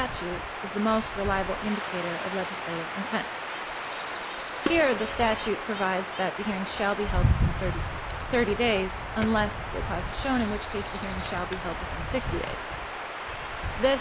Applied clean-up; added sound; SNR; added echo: none; Tabla + Stream / Chirp, tweet / Wind; 2 dB; none.